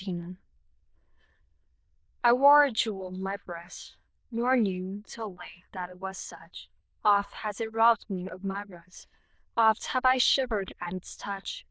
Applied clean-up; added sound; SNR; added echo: neural diffusion model UNIVERSE++.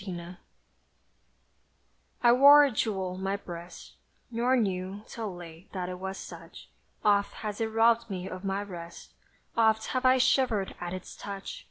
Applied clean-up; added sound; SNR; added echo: none; none; none; none.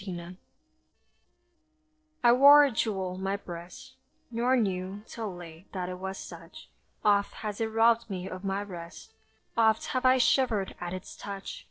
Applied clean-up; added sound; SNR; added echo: neural separator model SepFormer DNS4.